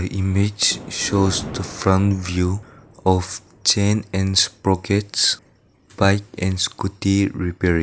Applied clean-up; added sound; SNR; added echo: none; Thunder; 19 dB; none.